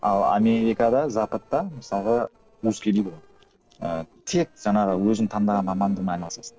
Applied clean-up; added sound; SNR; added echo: neural separator model SepFormer DNS4.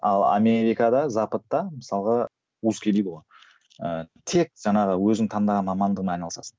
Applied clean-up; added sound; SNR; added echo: none; none; none; none.